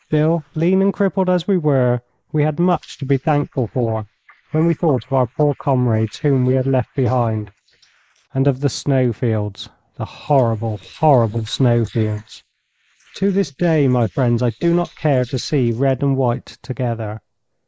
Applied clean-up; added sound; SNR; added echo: neural mask model Resemble Enhance denoiser.